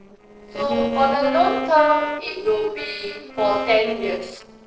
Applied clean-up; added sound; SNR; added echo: neural separator model SepFormer DNS4.